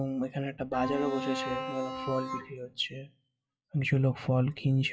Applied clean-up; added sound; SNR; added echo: classical method WPE with log-MMSE.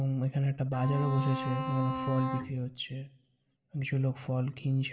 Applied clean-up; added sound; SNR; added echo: none; Bowed string instrument; 5 dB; reverberation time 0.4 s.